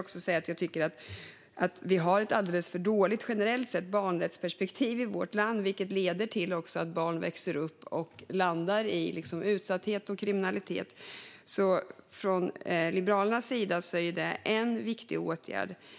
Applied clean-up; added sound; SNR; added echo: none; none; none; none.